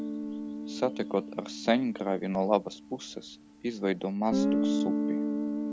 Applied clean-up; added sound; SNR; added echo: none; Guitar; 1 dB; none.